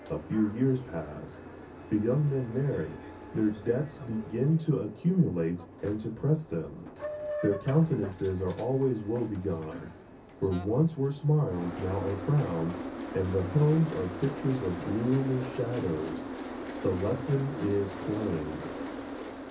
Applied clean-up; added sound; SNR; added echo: none; Boat, Water vehicle; 10 dB; reverberation time 0.3 s.